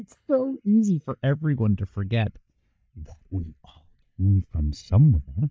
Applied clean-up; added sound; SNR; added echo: neural mask model DeepFilterNet 3.